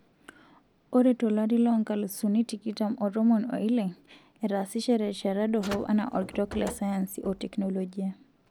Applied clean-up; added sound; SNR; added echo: none; Car; 16 dB; none.